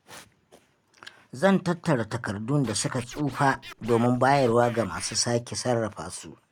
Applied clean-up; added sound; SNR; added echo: none; Scratching (performance technique); 17 dB; none.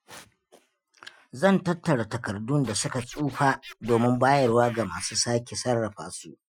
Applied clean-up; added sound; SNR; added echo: classical method Wiener filter.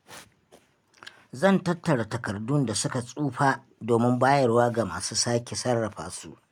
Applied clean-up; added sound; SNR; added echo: none; none; none; none.